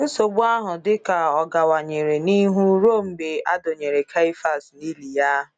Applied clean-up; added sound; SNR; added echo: none; none; none; none.